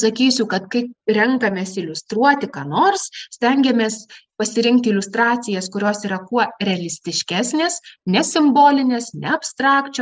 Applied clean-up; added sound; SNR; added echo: none; none; none; none.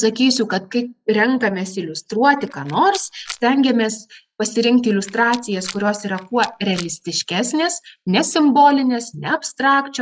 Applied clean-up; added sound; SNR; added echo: classical method log-MMSE.